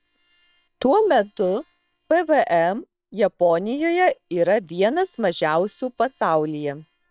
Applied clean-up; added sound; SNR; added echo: neural separator model SepFormer WHAM!.